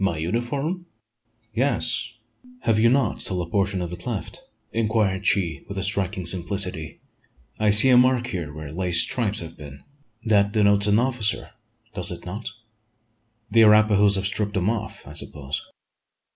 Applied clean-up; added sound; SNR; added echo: none; none; none; none.